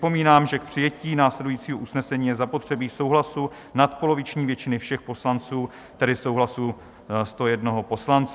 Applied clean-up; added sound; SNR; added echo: none; none; none; none.